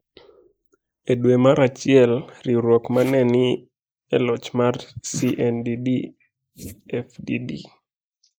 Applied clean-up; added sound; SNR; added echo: neural mask model Resemble Enhance denoiser.